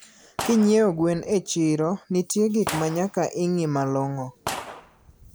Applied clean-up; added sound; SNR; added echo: none; Gunshot, gunfire; 14 dB; none.